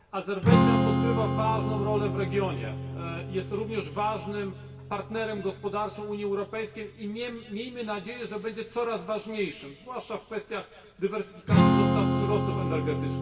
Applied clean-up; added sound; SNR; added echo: none; Strum; -3 dB; reverberation time 2.0 s.